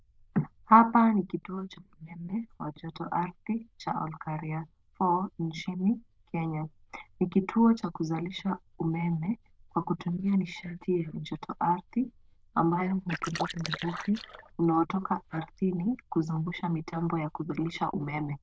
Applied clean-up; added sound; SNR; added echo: neural diffusion model UNIVERSE++.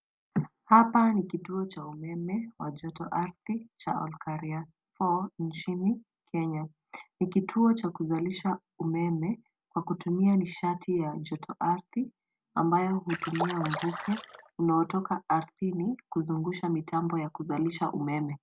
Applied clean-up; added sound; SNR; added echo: none; Splash, splatter; 7 dB; none.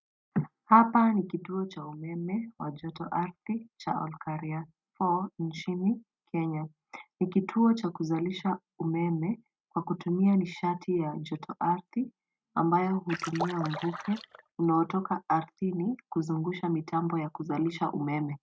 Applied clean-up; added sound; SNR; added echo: neural mask model RNNoise.